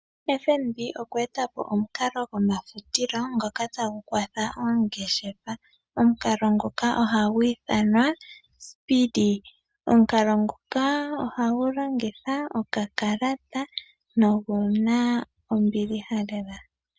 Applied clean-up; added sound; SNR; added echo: none; none; none; none.